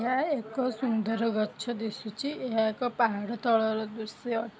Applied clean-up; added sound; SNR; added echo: none; none; none; none.